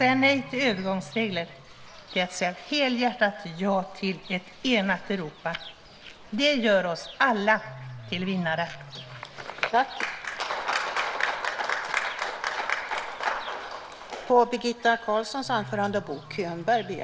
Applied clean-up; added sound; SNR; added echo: none; Bird / Fowl; 19 dB; none.